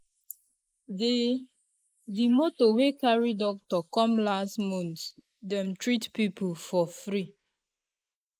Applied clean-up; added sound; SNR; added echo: neural mask model Resemble Enhance denoiser.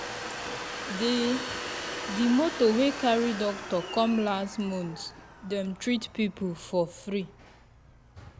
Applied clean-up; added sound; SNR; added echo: none; Domestic sounds, home sounds; 9 dB; none.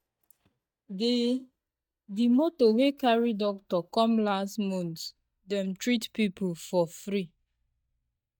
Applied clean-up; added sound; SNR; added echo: neural mask model DeepFilterNet 3.